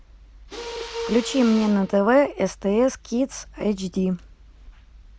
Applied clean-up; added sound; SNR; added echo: none; Mechanisms; 13 dB; none.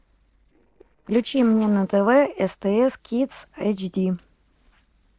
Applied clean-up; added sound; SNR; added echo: neural separator model SepFormer DNS4.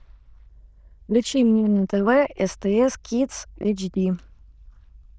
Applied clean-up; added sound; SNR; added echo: neural diffusion model UNIVERSE++.